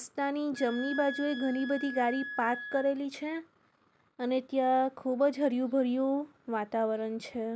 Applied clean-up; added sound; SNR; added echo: none; Wind instrument, woodwind instrument; 11 dB; none.